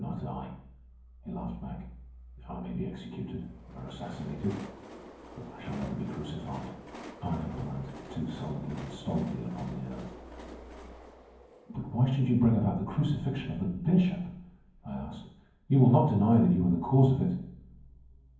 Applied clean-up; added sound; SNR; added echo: none; Train; 20 dB; reverberation time 0.9 s.